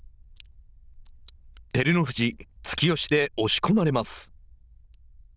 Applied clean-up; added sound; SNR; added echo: neural diffusion model UNIVERSE++.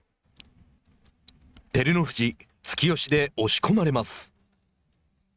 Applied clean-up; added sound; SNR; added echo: neural mask model RNNoise.